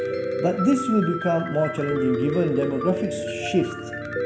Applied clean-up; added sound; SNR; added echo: none; Piano; 4 dB; none.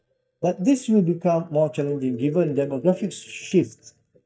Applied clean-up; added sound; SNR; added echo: neural mask model DeepFilterNet 3.